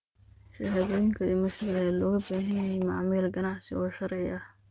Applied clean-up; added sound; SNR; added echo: neural mask model RNNoise.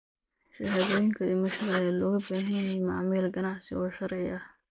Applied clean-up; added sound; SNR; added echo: neural mask model Resemble Enhance denoiser.